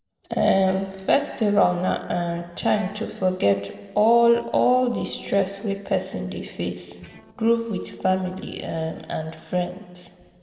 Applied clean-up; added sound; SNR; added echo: neural separator model SepFormer DNS4.